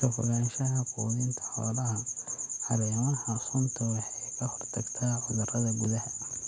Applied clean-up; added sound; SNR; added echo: none; none; none; none.